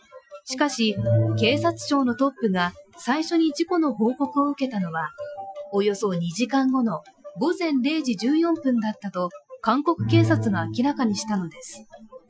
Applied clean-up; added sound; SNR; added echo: classical method Wiener filter.